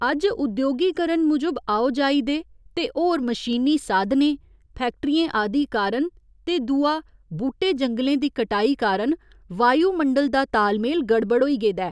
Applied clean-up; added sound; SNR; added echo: none; none; none; none.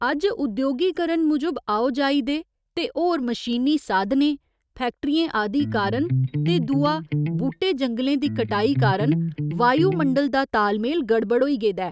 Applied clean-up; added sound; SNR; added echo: neural mask model RNNoise.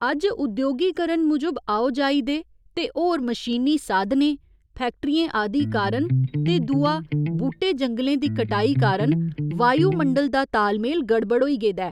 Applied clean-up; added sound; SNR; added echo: neural mask model DeepFilterNet 3.